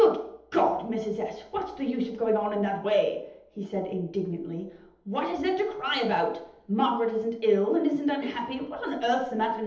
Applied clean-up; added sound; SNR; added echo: none; none; none; reverberation time 0.8 s.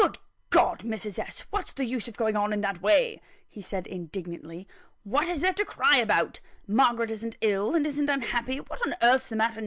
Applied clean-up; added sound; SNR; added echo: none; none; none; none.